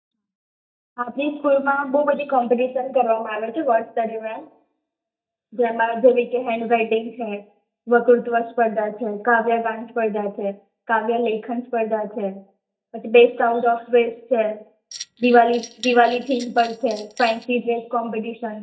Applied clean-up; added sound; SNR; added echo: neural mask model DeepFilterNet 3.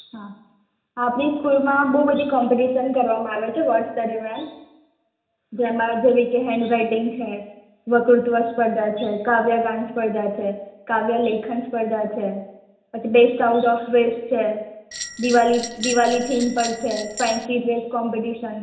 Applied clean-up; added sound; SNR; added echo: none; Bell; 11 dB; reverberation time 0.8 s.